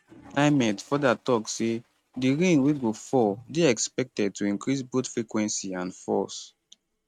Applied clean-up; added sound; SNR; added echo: neural mask model RNNoise.